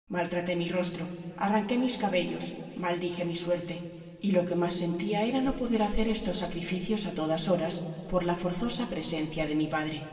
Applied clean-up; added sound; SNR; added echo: none; none; none; reverberation time 2.8 s.